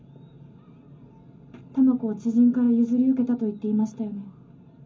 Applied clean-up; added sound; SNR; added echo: none; none; none; reverberation time 0.3 s.